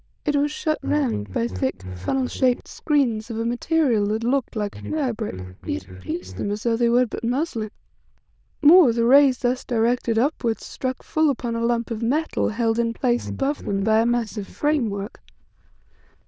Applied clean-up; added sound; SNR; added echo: neural diffusion model UNIVERSE++.